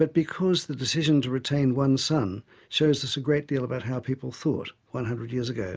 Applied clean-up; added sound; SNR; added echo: none; none; none; none.